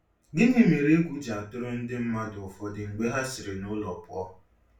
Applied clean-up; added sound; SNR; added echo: none; none; none; reverberation time 0.3 s.